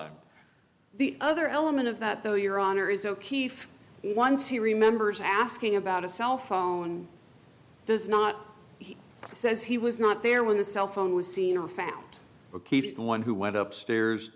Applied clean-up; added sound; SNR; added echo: none; none; none; none.